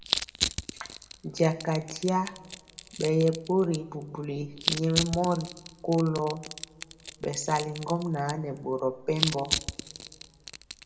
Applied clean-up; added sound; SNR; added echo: none; Crushing; 7 dB; reverberation time 1.1 s.